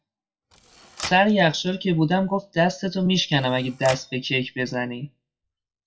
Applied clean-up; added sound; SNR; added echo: classical method WPE with log-MMSE.